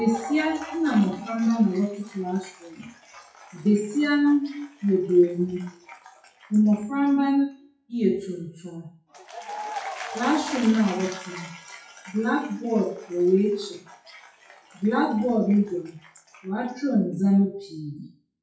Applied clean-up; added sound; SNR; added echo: classical method WPE with log-MMSE.